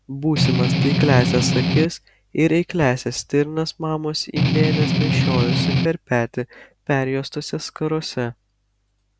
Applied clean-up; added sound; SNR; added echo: none; Strum; -5 dB; none.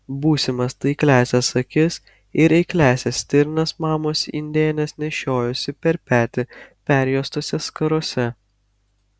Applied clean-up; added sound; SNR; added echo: none; none; none; none.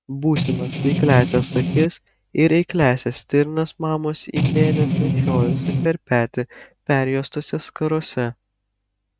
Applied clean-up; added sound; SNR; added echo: neural mask model RNNoise.